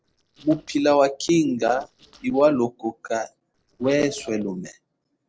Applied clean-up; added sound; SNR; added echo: neural separator model SepFormer DNS4.